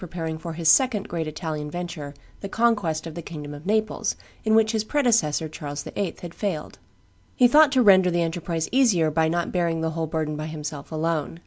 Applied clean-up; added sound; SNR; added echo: none; none; none; none.